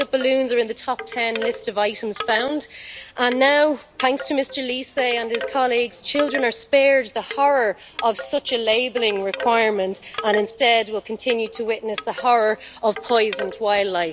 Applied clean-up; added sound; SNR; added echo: none; Wind chime / Wood; 14 dB; none.